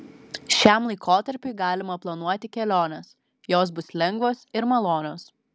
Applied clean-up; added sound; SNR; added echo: none; none; none; none.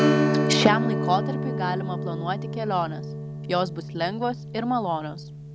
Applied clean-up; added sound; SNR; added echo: none; Strum; -1 dB; none.